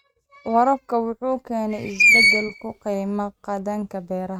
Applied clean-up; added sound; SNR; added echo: neural mask model RNNoise.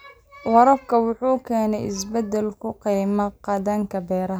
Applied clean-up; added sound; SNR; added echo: none; none; none; none.